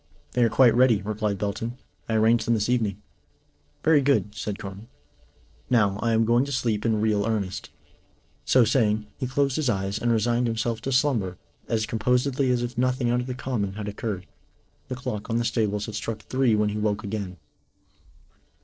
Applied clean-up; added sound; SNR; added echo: neural separator model SepFormer DNS4.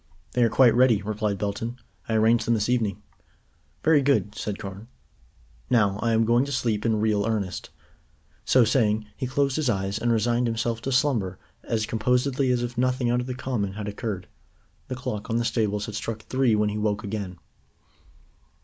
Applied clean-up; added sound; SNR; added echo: none; none; none; none.